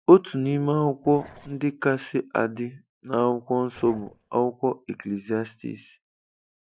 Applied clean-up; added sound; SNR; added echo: neural mask model DeepFilterNet 3.